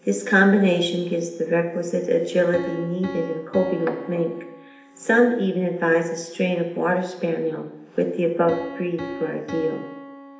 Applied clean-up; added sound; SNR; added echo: none; Piano; 17 dB; reverberation time 0.8 s.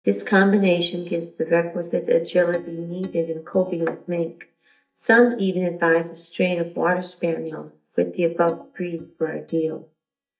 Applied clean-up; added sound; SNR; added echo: neural mask model DeepFilterNet 3.